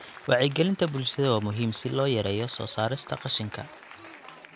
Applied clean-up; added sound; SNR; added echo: none; Applause / Crowd; 19 dB; none.